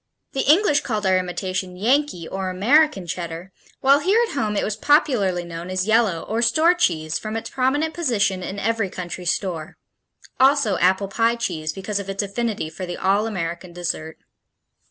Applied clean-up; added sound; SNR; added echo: none; none; none; none.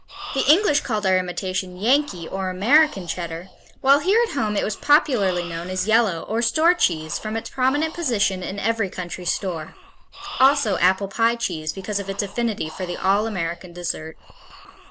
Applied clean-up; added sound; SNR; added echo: none; Breathing; 17 dB; none.